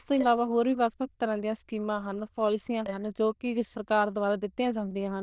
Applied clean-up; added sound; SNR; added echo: neural diffusion model UNIVERSE++.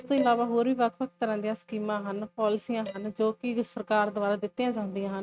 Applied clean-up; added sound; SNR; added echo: neural mask model RNNoise.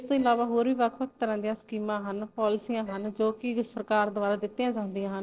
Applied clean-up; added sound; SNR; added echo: neural separator model SepFormer DNS4.